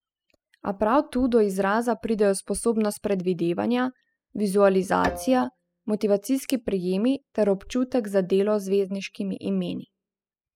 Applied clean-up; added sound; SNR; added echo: classical method spectral subtraction.